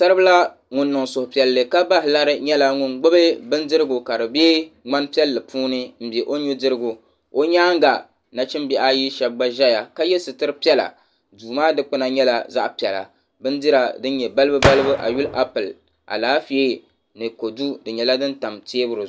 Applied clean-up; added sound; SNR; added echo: none; Gunshot, gunfire; 4 dB; none.